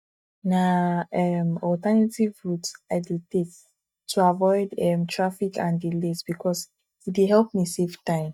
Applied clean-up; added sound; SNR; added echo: neural mask model DeepFilterNet 3.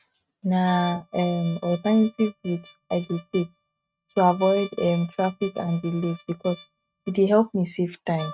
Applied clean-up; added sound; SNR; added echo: neural mask model RNNoise.